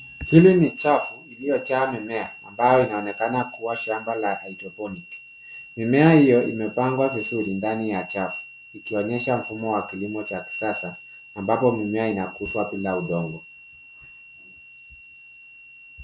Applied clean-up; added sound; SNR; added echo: none; none; none; none.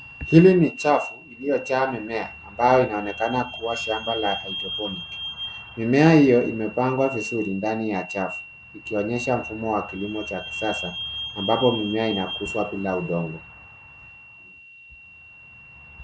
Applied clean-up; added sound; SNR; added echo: none; Squeak / Vehicle; 15 dB; none.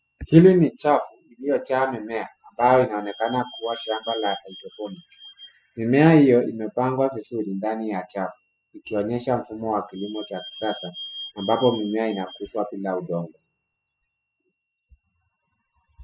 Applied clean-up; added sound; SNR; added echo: classical method spectral subtraction.